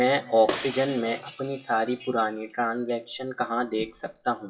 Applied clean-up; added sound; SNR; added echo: classical method WPE with log-MMSE.